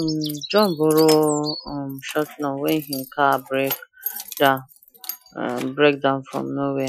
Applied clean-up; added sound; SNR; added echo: classical method Wiener filter.